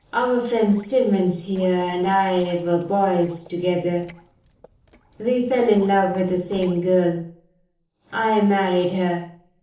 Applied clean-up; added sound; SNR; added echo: neural separator model SepFormer DNS4.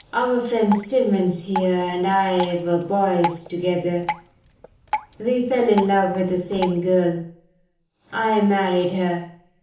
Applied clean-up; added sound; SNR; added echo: none; Drip; 12 dB; reverberation time 1.2 s.